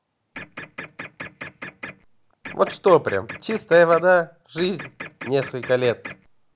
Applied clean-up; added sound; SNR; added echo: none; Printer; 15 dB; none.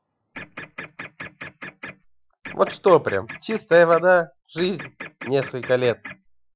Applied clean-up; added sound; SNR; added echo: classical method Wiener filter.